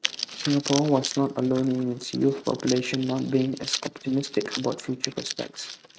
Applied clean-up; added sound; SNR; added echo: neural mask model RNNoise.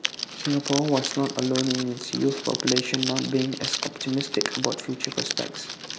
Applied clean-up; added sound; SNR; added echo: none; Crackle; 4 dB; none.